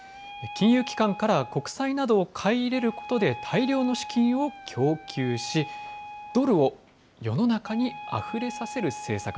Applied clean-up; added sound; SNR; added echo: none; Wind instrument, woodwind instrument; 14 dB; none.